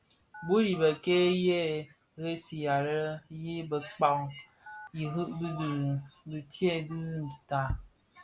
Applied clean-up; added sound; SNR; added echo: none; Telephone; 15 dB; none.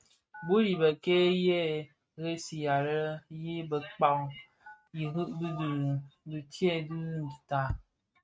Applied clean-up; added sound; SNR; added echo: neural mask model RNNoise.